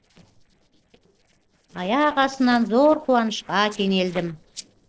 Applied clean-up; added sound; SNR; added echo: neural separator model SepFormer DNS4.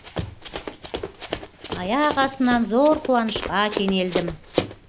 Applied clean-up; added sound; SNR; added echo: none; Run; 7 dB; none.